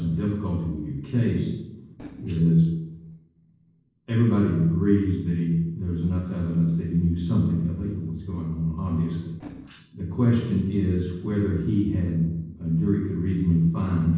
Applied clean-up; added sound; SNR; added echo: neural separator model SepFormer DNS4.